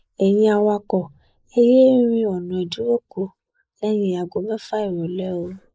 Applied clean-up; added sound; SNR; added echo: neural mask model Resemble Enhance denoiser.